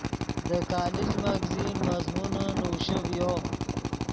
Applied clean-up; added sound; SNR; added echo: none; Drill + Thunder; -3 dB; none.